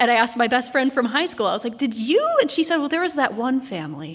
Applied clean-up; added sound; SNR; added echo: none; none; none; none.